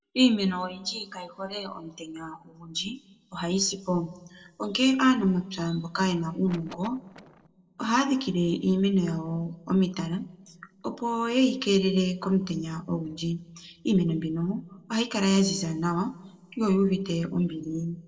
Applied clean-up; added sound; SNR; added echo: neural separator model SepFormer DNS4.